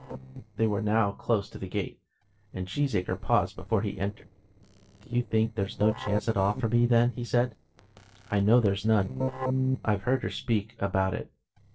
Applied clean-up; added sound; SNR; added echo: neural separator model SepFormer DNS4.